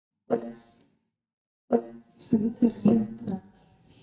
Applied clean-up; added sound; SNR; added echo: neural mask model DeepFilterNet 3.